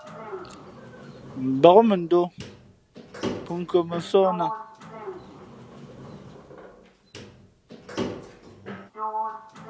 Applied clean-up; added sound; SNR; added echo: none; Sliding door; 11 dB; none.